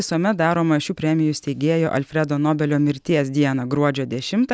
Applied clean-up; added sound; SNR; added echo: none; none; none; none.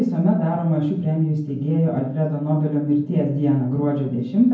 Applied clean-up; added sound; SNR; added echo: none; none; none; reverberation time 0.9 s.